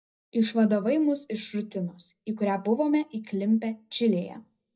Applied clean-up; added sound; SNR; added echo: none; none; none; reverberation time 0.5 s.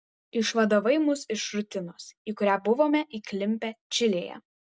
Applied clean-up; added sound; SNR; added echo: none; none; none; none.